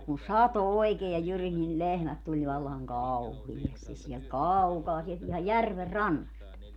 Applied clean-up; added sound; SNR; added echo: none; none; none; none.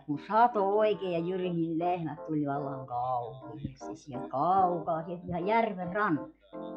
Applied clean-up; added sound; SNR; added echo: classical method log-MMSE.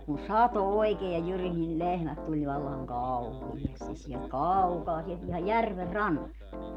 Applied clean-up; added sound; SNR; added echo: none; Piano; 12 dB; none.